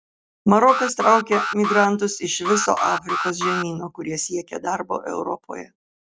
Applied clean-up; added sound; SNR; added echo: none; Alarm; 4 dB; none.